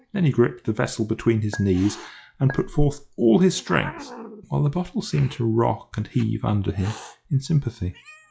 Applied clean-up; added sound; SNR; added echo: classical method log-MMSE.